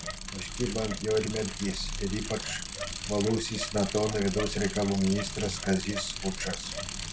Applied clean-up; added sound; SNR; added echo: none; Bicycle; 5 dB; none.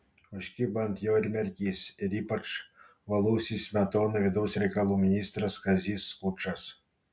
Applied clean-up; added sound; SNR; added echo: none; none; none; none.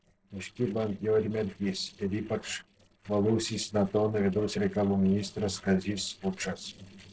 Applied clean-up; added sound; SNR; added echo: neural separator model SepFormer DNS4.